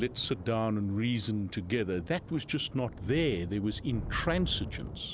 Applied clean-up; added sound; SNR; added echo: none; Thunder / Rain; 11 dB; none.